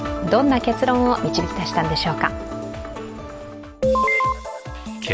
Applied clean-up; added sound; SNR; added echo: none; none; none; none.